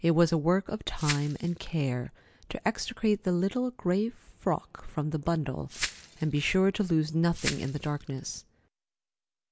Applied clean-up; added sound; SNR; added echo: none; Glass; 11 dB; none.